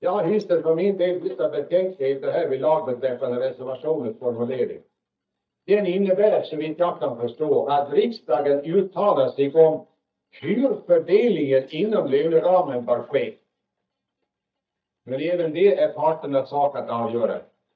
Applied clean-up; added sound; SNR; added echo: neural mask model DeepFilterNet 3.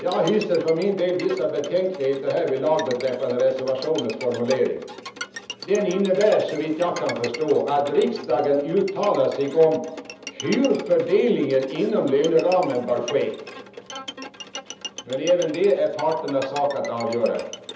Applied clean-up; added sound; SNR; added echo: none; Bowed string instrument; 15 dB; reverberation time 0.7 s.